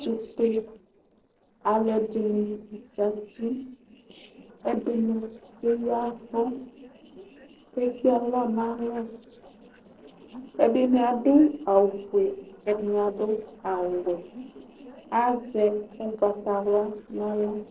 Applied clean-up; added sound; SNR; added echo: neural separator model SepFormer DNS4.